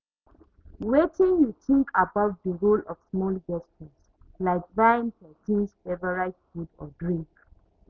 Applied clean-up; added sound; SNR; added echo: none; none; none; none.